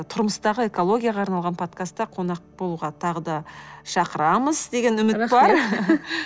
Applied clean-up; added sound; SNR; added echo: none; none; none; none.